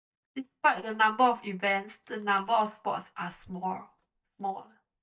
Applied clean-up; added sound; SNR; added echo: neural mask model DeepFilterNet 3.